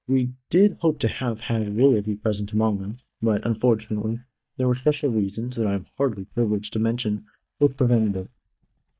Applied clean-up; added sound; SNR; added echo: neural mask model DeepFilterNet 3.